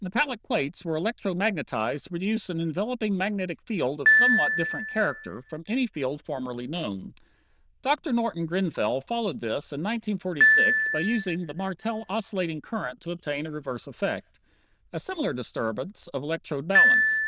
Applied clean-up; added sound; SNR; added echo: neural diffusion model UNIVERSE++.